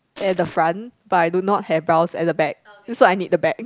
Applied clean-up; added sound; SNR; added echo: none; Crushing; 19 dB; none.